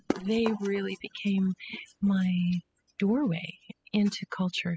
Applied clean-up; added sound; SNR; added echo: classical method spectral subtraction.